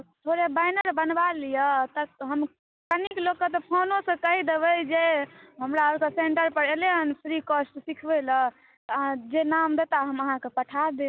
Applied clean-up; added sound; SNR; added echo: none; none; none; none.